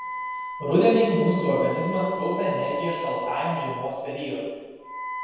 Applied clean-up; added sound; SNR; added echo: none; Wind instrument, woodwind instrument; 9 dB; reverberation time 1.2 s.